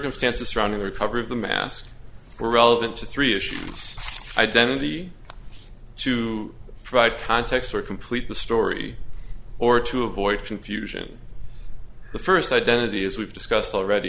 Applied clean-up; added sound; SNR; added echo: none; none; none; none.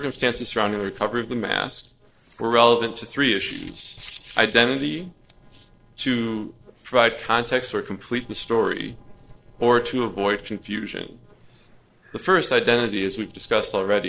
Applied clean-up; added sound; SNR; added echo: neural separator model SepFormer DNS4.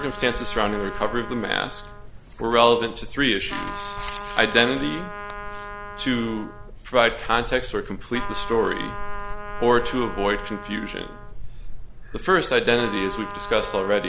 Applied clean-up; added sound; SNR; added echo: none; Trumpet; 13 dB; none.